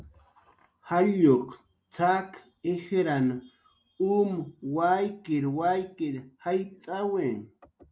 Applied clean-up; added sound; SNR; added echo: none; none; none; none.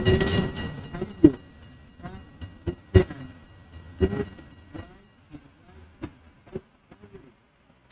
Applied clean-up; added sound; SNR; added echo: neural mask model RNNoise.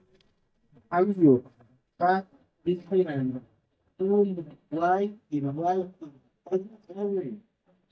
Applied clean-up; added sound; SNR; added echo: neural mask model DeepFilterNet 3.